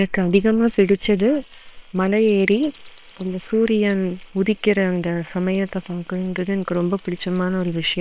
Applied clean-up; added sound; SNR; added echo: neural separator model SepFormer WHAM!.